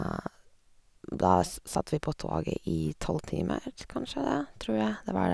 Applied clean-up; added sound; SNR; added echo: none; none; none; none.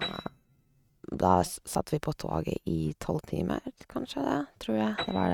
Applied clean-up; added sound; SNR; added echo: neural mask model RNNoise.